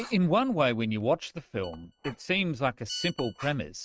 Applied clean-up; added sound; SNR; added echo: neural mask model RNNoise.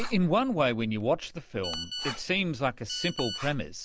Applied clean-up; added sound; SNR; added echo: none; Telephone + Writing; 9 dB; none.